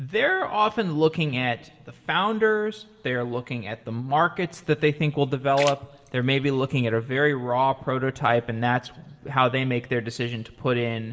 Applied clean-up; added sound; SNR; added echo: none; Splash, splatter; 17 dB; reverberation time 1.9 s.